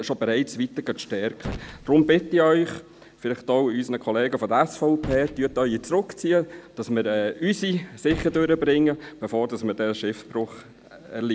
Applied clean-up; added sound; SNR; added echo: none; Gunshot, gunfire; 18 dB; none.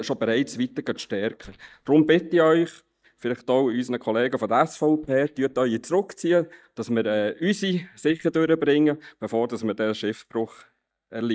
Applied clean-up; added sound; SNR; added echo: neural mask model DeepFilterNet 3.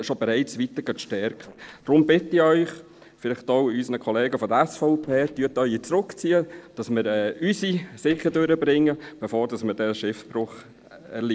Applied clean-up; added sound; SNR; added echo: neural separator model SepFormer DNS4.